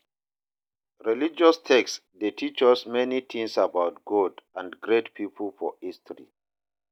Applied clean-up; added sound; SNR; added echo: none; none; none; none.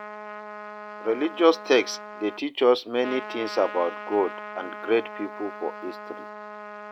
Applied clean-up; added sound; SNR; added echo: none; Trumpet; 12 dB; none.